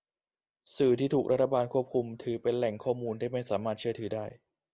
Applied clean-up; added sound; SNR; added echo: none; none; none; none.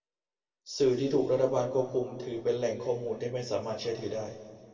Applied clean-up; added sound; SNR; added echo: none; none; none; reverberation time 1.9 s.